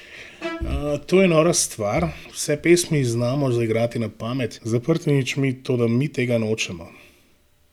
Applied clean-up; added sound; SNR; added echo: none; Bowed string instrument; 15 dB; none.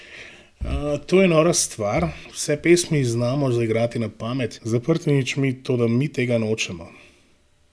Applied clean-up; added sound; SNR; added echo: none; none; none; none.